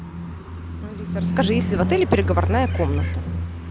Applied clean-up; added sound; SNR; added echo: none; Bird; 19 dB; none.